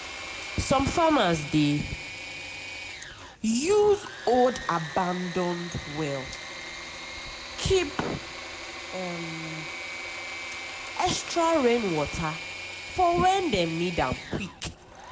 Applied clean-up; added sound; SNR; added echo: none; Engine / Mechanisms; 10 dB; reverberation time 1.9 s.